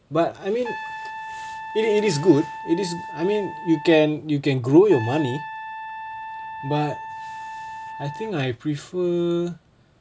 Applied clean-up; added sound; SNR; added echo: none; Trumpet; 11 dB; none.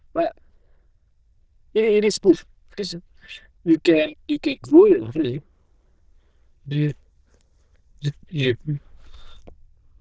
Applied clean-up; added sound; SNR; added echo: neural diffusion model UNIVERSE++.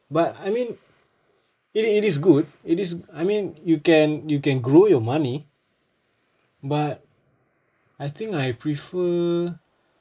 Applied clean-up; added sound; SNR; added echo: neural mask model Resemble Enhance denoiser.